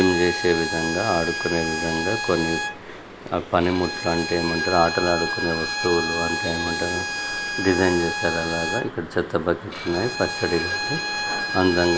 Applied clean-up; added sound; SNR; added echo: none; Bowed string instrument; 4 dB; none.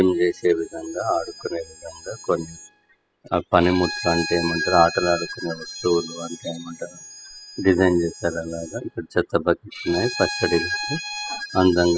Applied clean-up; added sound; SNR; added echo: classical method spectral subtraction.